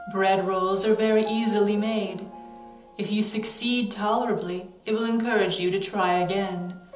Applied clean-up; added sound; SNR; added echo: none; Piano; 18 dB; reverberation time 1.2 s.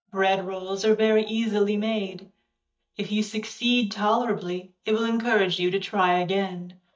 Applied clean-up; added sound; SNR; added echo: neural mask model DeepFilterNet 3.